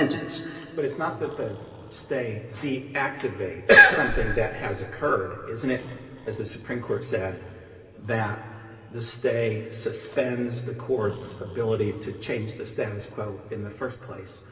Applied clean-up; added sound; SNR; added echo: none; Breathing; 16 dB; reverberation time 2.3 s.